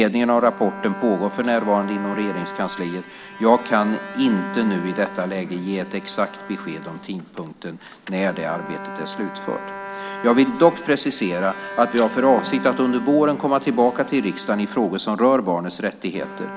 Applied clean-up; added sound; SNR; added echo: none; Bowed string instrument; 13 dB; none.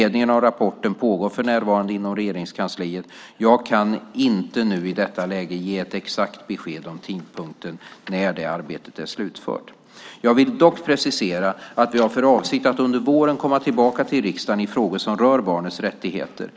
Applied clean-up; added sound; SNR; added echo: none; none; none; none.